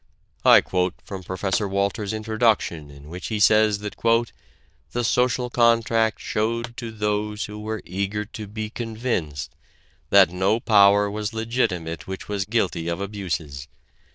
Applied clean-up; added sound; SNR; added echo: neural diffusion model UNIVERSE++.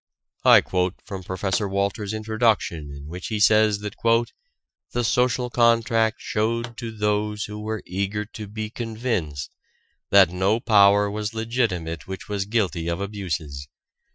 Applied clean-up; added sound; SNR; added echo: classical method Wiener filter.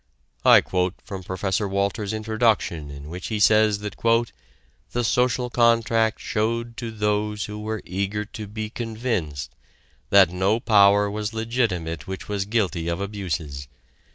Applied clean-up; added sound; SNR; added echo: none; none; none; none.